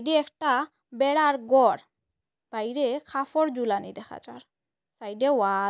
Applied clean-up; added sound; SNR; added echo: none; none; none; none.